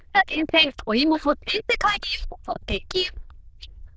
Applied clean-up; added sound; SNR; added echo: neural diffusion model UNIVERSE++.